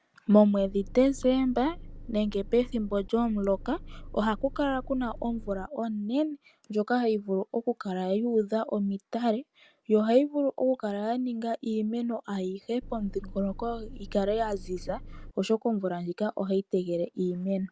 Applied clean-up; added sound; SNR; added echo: none; Engine; 13 dB; none.